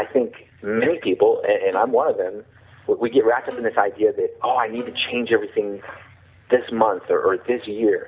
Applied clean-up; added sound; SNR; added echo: none; Bowed string instrument; 19 dB; none.